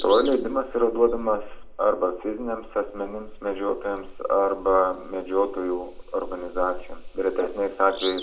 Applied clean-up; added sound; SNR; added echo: none; Bird vocalization, bird call, bird song; 16 dB; reverberation time 0.3 s.